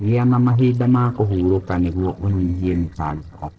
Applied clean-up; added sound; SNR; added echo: neural separator model SepFormer DNS4.